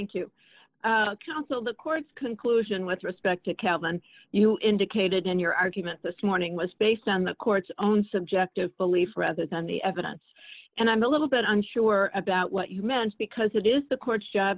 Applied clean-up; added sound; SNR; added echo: neural mask model Resemble Enhance denoiser.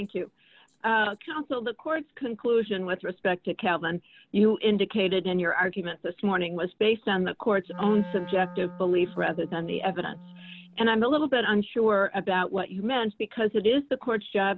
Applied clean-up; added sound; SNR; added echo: none; Wind instrument, woodwind instrument; 16 dB; none.